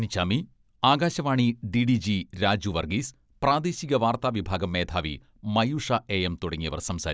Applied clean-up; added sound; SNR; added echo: none; none; none; none.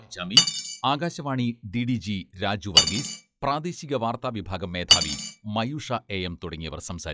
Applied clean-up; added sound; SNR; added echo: classical method log-MMSE.